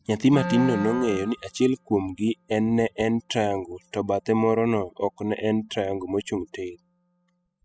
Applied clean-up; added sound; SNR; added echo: classical method spectral subtraction.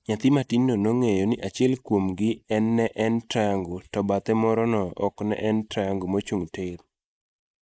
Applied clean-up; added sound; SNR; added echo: neural mask model Resemble Enhance denoiser.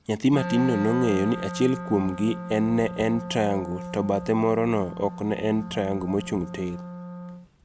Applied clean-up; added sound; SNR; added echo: none; Wind instrument, woodwind instrument; 10 dB; none.